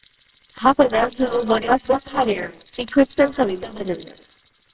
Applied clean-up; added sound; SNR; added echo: neural separator model SepFormer WHAMR!.